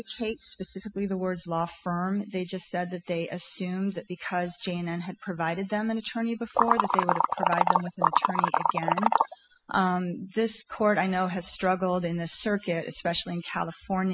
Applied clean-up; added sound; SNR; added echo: classical method spectral subtraction.